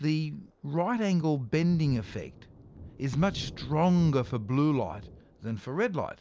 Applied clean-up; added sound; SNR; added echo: none; Thunder; 18 dB; none.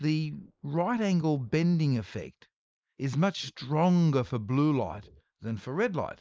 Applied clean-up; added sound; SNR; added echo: neural mask model Resemble Enhance denoiser.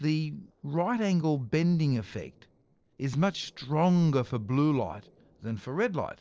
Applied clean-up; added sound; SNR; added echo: neural separator model SepFormer DNS4.